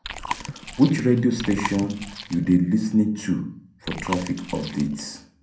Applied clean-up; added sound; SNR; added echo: none; Chewing, mastication; 11 dB; reverberation time 0.5 s.